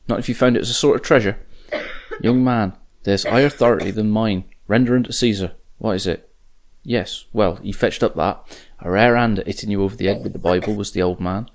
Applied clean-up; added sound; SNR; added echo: neural mask model Resemble Enhance denoiser.